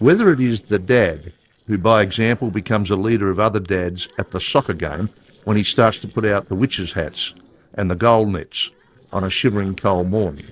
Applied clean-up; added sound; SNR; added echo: neural separator model SepFormer DNS4.